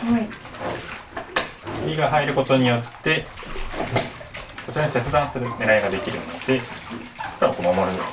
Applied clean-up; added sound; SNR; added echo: none; Bathtub (filling or washing); 9 dB; reverberation time 0.2 s.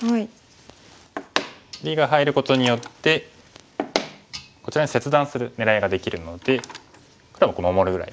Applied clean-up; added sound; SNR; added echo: none; none; none; none.